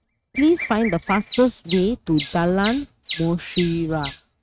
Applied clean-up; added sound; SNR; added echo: neural mask model RNNoise.